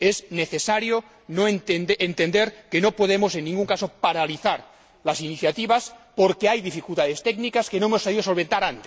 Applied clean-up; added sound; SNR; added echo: none; none; none; none.